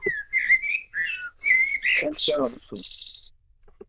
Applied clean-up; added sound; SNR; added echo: neural diffusion model UNIVERSE++.